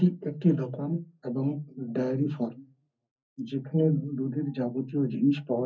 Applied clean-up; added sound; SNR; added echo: none; none; none; reverberation time 0.4 s.